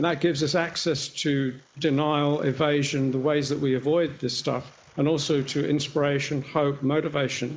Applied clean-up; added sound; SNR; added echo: neural mask model Resemble Enhance denoiser.